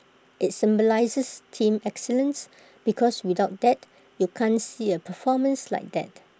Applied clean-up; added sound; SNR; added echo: none; none; none; none.